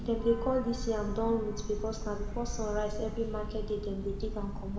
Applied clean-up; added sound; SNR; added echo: none; Train / Breathing; 4 dB; reverberation time 1.0 s.